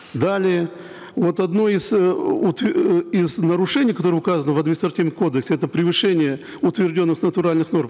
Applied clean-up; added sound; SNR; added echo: none; none; none; none.